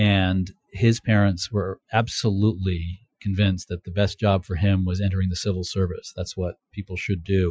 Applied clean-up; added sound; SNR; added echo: classical method Wiener filter.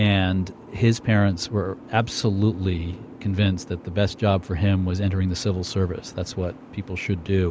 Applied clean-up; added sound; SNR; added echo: none; Boat, Water vehicle; 19 dB; none.